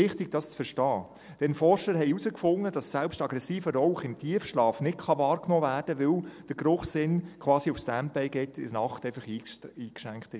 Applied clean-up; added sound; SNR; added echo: none; none; none; none.